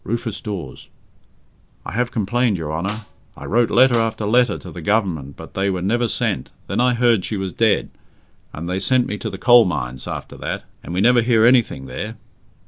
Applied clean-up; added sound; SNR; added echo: none; Snare drum; 19 dB; none.